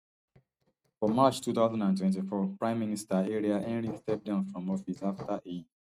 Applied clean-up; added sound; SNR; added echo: neural mask model RNNoise.